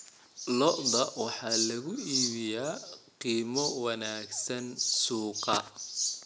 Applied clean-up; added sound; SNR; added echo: none; none; none; none.